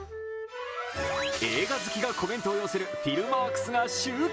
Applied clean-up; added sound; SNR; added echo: none; Wind instrument, woodwind instrument; 6 dB; reverberation time 0.4 s.